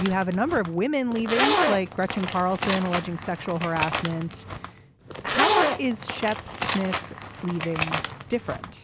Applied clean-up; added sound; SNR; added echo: none; Zipper (clothing); 1 dB; none.